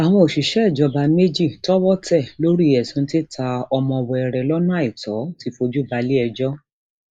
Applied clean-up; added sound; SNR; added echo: neural mask model Resemble Enhance denoiser.